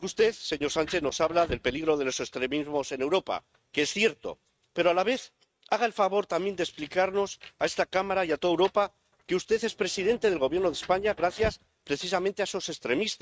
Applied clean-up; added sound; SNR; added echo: neural mask model RNNoise.